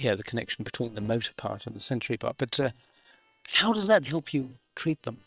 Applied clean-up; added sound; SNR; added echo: neural separator model SepFormer WHAM!.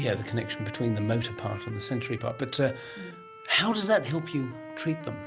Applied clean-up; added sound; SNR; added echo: none; Wind instrument, woodwind instrument; 12 dB; none.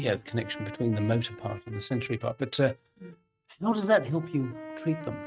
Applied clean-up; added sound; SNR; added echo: neural mask model RNNoise.